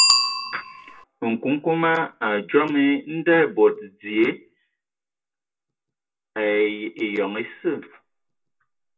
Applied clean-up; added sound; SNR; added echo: none; Bicycle bell; 6 dB; reverberation time 0.2 s.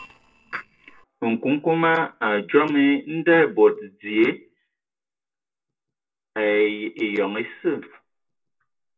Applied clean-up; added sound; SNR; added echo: neural separator model SepFormer DNS4.